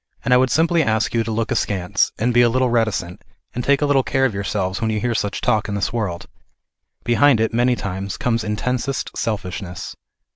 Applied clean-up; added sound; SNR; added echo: none; none; none; none.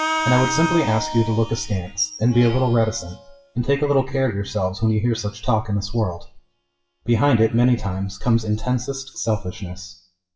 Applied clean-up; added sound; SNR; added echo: classical method WPE with log-MMSE.